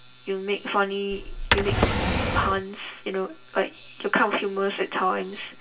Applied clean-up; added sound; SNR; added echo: none; Drawer open or close; -3 dB; reverberation time 0.2 s.